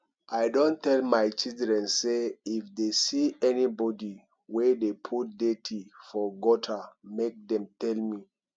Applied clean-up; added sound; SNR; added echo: none; none; none; none.